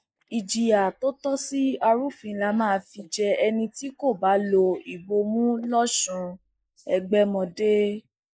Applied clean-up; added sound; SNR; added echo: neural mask model Resemble Enhance denoiser.